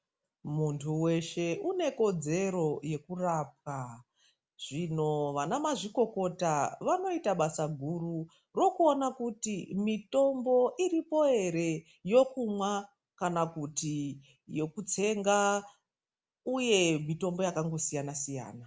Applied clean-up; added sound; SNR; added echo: none; none; none; none.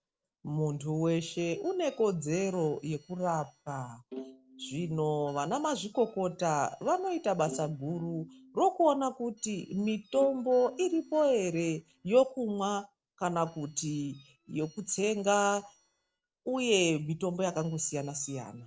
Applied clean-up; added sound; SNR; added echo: neural separator model SepFormer DNS4.